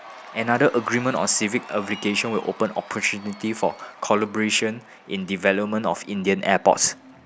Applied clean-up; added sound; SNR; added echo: none; Cheering; 19 dB; none.